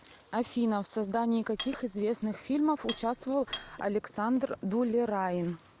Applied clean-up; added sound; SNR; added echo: none; Cutlery, silverware; 9 dB; none.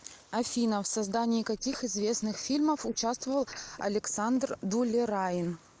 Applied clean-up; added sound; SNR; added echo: neural mask model Resemble Enhance denoiser.